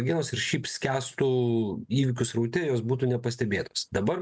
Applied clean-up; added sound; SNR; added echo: none; none; none; none.